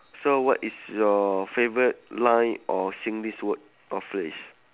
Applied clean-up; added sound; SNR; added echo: none; none; none; none.